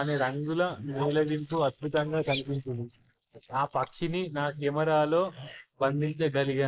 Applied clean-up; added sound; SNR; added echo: neural mask model Resemble Enhance denoiser.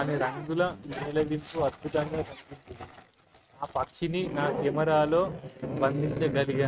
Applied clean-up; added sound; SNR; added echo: neural mask model RNNoise.